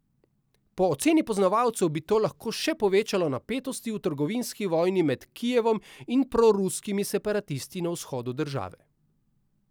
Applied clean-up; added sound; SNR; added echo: none; none; none; none.